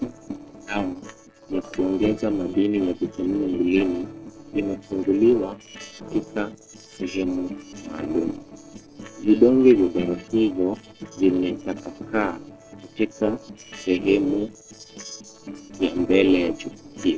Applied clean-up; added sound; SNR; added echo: neural separator model SepFormer DNS4.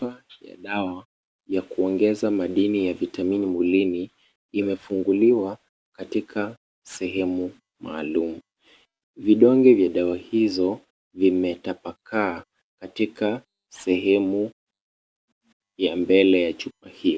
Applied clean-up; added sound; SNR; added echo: none; none; none; none.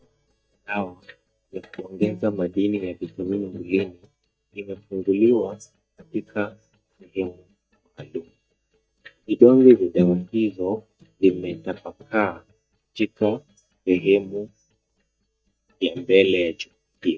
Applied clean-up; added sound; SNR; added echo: neural mask model DeepFilterNet 3.